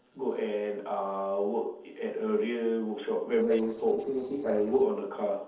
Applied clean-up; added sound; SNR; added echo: neural separator model SepFormer DNS4.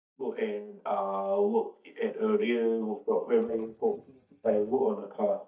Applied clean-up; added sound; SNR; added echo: neural mask model DeepFilterNet 3.